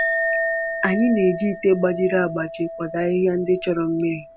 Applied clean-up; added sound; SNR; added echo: none; Chink, clink; 6 dB; none.